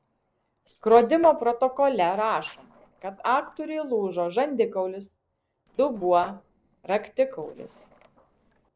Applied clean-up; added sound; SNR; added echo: neural separator model SepFormer DNS4.